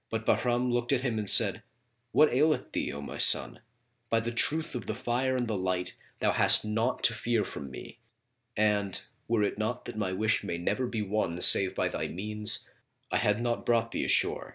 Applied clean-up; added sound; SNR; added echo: none; none; none; none.